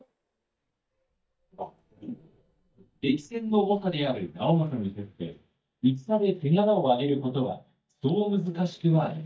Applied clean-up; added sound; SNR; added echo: neural mask model DeepFilterNet 3.